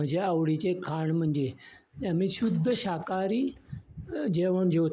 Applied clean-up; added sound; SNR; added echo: neural mask model Resemble Enhance denoiser.